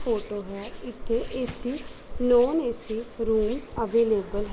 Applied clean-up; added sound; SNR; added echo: none; Hands; 9 dB; none.